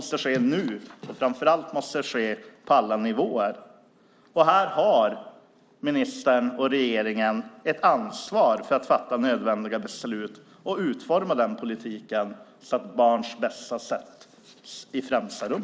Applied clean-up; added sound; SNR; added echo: none; none; none; none.